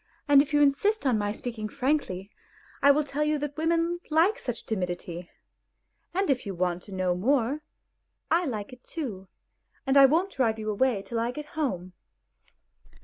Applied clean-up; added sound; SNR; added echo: none; none; none; none.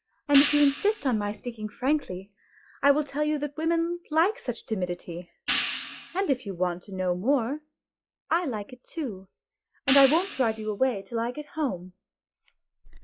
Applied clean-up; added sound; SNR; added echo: classical method log-MMSE.